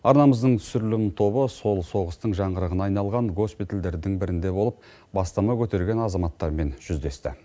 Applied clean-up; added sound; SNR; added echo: none; none; none; none.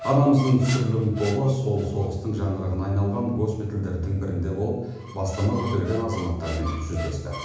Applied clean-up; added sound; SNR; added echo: none; Squeak; 16 dB; reverberation time 1.0 s.